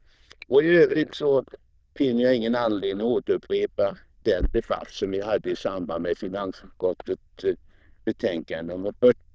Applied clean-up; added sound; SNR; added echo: neural diffusion model UNIVERSE++.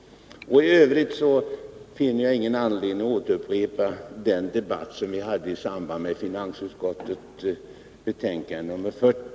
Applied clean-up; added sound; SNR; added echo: none; none; none; none.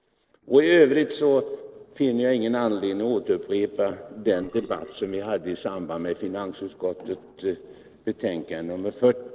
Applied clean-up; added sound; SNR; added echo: neural separator model SepFormer DNS4.